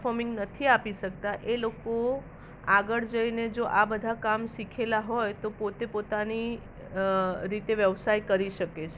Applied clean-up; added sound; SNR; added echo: none; none; none; none.